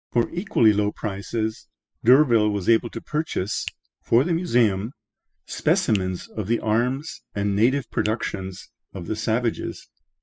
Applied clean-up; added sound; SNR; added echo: classical method spectral subtraction.